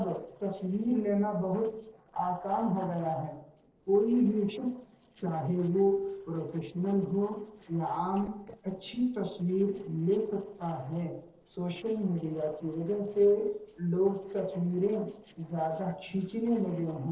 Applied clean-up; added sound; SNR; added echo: neural separator model SepFormer DNS4.